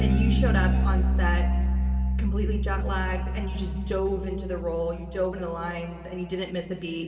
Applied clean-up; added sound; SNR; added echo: none; Bass guitar; -5 dB; reverberation time 2.7 s.